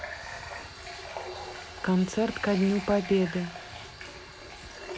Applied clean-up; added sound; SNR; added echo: none; Water tap, faucet; 10 dB; none.